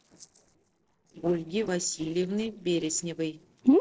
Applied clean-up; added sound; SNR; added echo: neural separator model SepFormer DNS4.